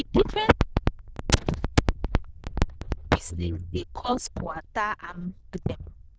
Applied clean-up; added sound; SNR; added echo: neural diffusion model UNIVERSE++.